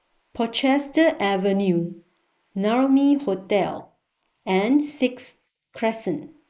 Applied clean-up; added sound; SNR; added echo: neural mask model Resemble Enhance denoiser.